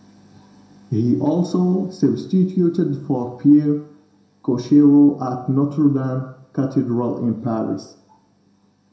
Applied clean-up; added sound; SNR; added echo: none; none; none; reverberation time 0.6 s.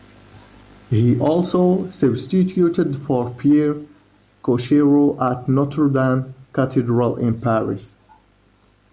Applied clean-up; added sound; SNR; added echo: none; none; none; none.